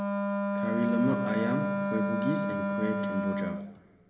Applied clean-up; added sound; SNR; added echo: none; Wind instrument, woodwind instrument; -2 dB; reverberation time 3.0 s.